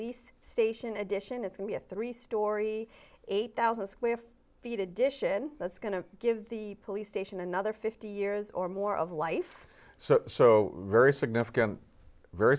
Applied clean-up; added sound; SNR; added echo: none; none; none; none.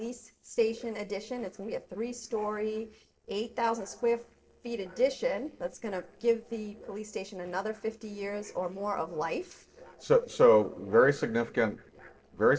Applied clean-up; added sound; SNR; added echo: neural separator model SepFormer DNS4.